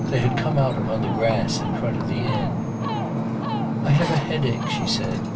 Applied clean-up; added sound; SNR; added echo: none; Ocean; -1 dB; reverberation time 0.1 s.